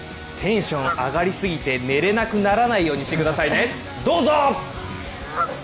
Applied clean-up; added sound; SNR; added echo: none; Fowl; 14 dB; none.